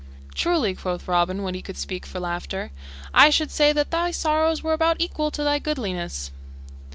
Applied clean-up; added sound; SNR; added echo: none; Musical instrument; 14 dB; none.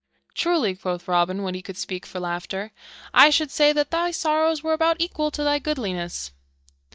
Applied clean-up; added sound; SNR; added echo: neural mask model DeepFilterNet 3.